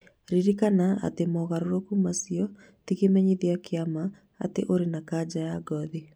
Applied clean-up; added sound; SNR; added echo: none; none; none; none.